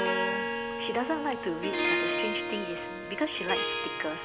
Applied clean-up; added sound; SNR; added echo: none; Harp; -2 dB; none.